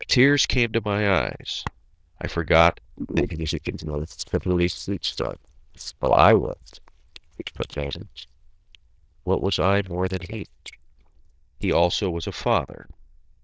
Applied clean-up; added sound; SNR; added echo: neural diffusion model UNIVERSE++.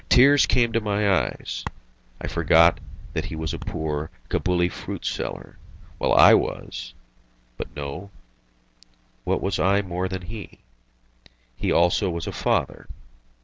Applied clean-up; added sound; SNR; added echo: none; none; none; none.